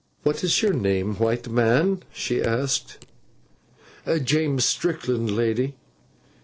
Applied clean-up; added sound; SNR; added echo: neural separator model SepFormer DNS4.